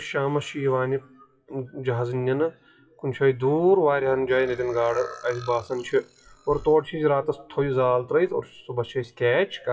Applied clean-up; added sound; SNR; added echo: classical method WPE with log-MMSE.